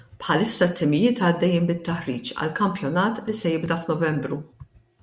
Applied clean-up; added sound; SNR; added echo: none; none; none; none.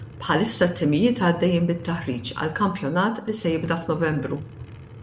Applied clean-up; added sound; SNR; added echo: none; Truck; 16 dB; none.